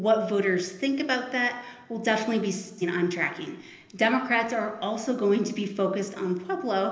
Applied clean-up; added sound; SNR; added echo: none; none; none; reverberation time 0.8 s.